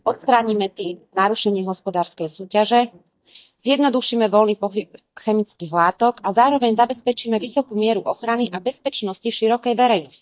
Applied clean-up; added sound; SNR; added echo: neural mask model DeepFilterNet 3.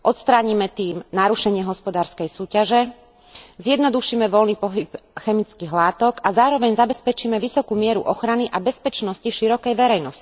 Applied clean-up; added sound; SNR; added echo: none; none; none; none.